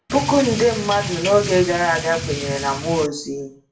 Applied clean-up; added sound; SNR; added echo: none; Drip / Rain; 8 dB; reverberation time 0.3 s.